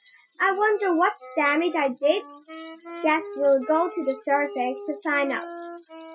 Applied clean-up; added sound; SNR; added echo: classical method Wiener filter.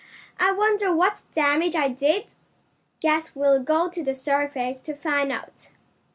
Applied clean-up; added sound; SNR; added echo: none; none; none; none.